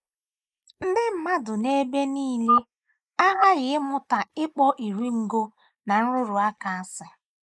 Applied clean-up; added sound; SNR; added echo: neural mask model Resemble Enhance denoiser.